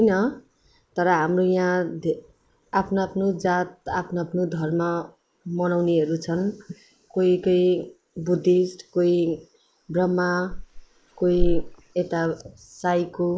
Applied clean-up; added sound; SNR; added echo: neural mask model Resemble Enhance denoiser.